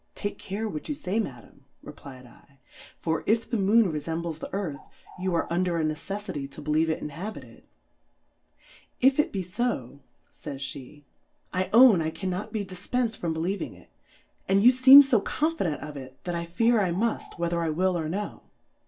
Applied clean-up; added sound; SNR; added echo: none; Bird; 19 dB; reverberation time 0.1 s.